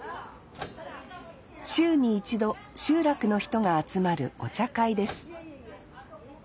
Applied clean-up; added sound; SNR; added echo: none; Microwave oven; 17 dB; none.